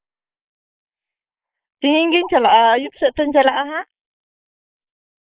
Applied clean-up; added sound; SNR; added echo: neural mask model Resemble Enhance denoiser.